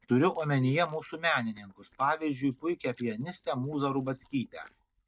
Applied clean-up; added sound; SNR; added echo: neural mask model DeepFilterNet 3.